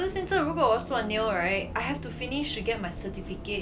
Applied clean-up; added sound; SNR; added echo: none; Bus; 10 dB; none.